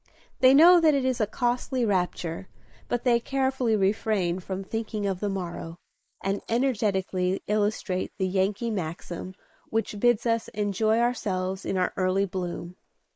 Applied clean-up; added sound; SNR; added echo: neural mask model Resemble Enhance denoiser.